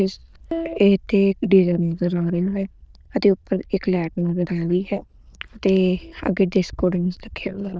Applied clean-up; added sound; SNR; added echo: neural diffusion model UNIVERSE++.